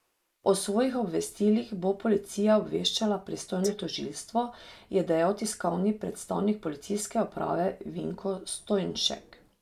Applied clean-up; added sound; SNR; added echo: neural mask model Resemble Enhance denoiser.